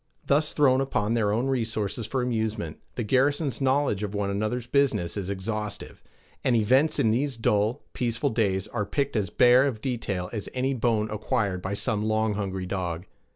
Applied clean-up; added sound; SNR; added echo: none; none; none; none.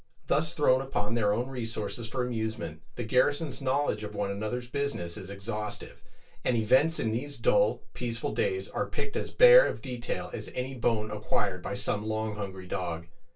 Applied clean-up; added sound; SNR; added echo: none; none; none; reverberation time 0.2 s.